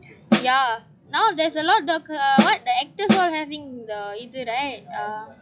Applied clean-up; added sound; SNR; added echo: classical method log-MMSE.